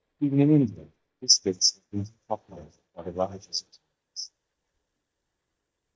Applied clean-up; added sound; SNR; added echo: neural mask model DeepFilterNet 3.